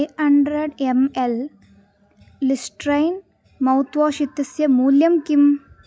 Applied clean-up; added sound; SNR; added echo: none; none; none; none.